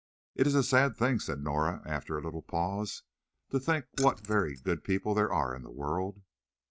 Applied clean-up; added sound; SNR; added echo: neural mask model RNNoise.